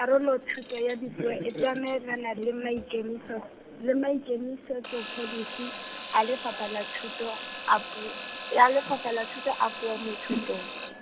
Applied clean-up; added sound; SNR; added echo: none; Alarm / Clock; 12 dB; none.